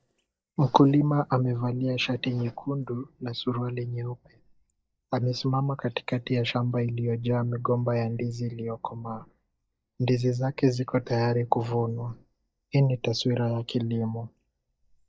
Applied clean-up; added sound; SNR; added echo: neural mask model DeepFilterNet 3.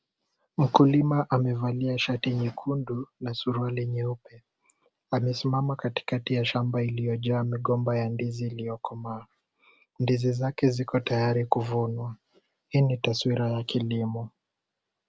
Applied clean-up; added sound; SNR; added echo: none; none; none; none.